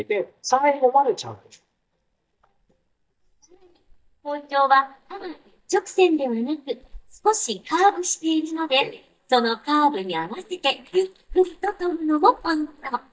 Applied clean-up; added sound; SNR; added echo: neural mask model DeepFilterNet 3.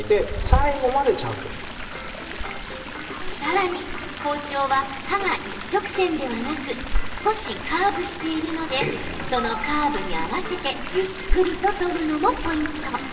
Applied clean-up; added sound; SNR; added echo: none; Chatter / Stream; 3 dB; reverberation time 1.3 s.